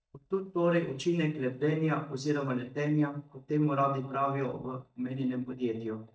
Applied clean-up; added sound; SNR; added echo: neural mask model DeepFilterNet 3.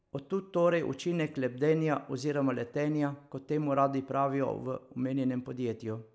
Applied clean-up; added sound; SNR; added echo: none; none; none; none.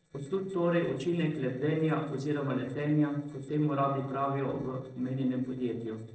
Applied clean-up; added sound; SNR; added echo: neural separator model SepFormer DNS4.